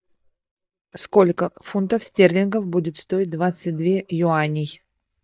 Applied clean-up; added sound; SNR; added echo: neural mask model DeepFilterNet 3.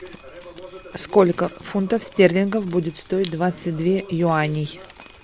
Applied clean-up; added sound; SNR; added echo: none; Drip; 19 dB; none.